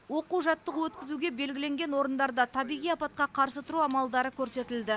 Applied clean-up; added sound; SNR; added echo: none; none; none; none.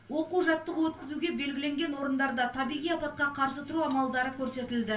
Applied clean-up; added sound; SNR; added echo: none; none; none; reverberation time 0.3 s.